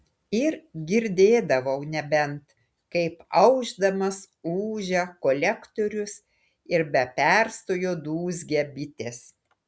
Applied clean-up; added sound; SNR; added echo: none; none; none; none.